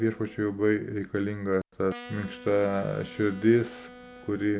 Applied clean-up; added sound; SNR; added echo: none; Wind instrument, woodwind instrument; 19 dB; none.